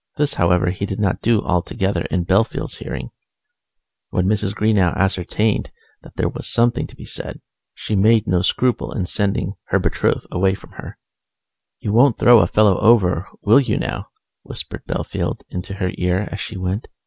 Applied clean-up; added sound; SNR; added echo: none; none; none; none.